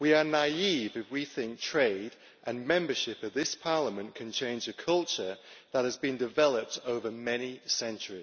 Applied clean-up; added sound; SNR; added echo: none; none; none; none.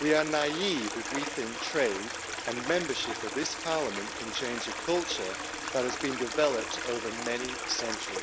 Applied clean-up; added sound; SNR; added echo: none; Stream; 4 dB; none.